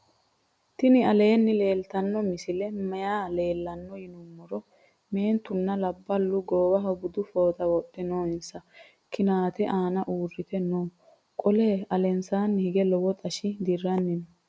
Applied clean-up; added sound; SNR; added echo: none; none; none; none.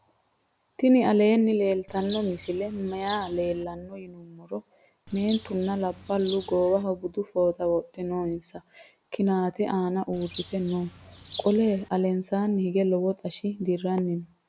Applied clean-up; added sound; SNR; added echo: none; Bird; 16 dB; none.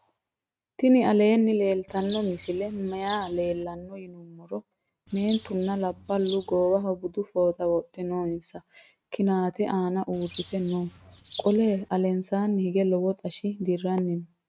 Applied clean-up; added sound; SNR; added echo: neural mask model RNNoise.